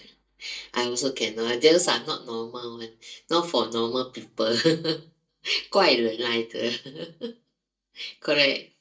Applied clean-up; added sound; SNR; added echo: neural mask model DeepFilterNet 3.